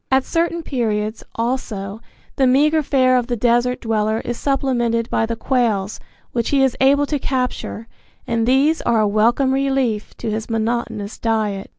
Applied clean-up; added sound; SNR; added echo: none; none; none; none.